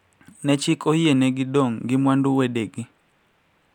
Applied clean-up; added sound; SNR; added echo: none; none; none; none.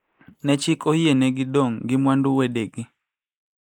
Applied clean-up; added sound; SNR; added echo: neural mask model Resemble Enhance denoiser.